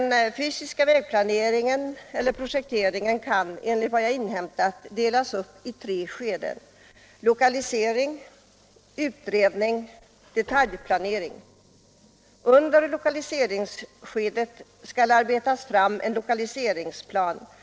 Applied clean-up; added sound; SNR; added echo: neural separator model SepFormer DNS4.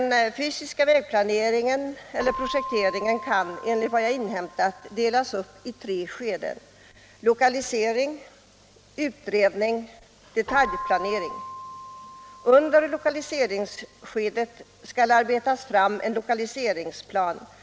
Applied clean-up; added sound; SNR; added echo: none; Keyboard (musical); 16 dB; none.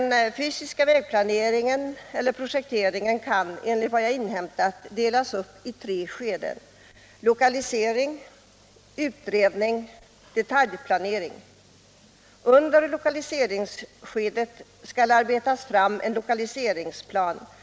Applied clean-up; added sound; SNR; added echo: none; none; none; none.